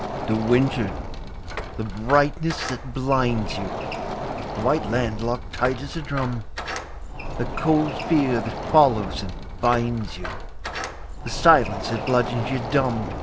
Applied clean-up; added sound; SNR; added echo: none; Door; 6 dB; none.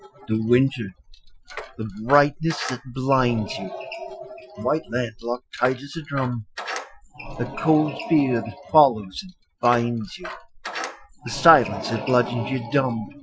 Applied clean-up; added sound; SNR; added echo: classical method Wiener filter.